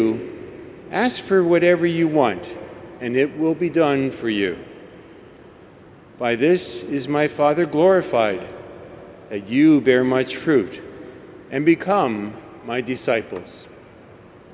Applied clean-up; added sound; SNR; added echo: none; none; none; none.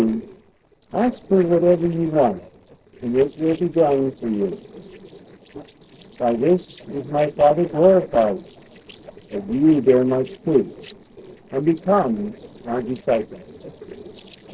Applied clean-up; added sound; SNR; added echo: neural separator model SepFormer DNS4.